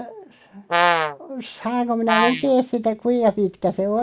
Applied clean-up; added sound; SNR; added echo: neural mask model Resemble Enhance denoiser.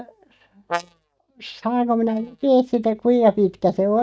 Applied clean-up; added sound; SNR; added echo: neural mask model DeepFilterNet 3.